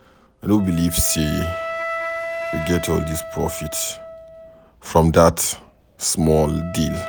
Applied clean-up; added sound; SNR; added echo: none; Wind instrument, woodwind instrument; 10 dB; none.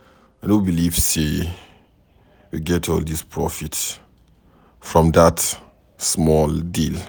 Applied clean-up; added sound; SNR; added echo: none; none; none; none.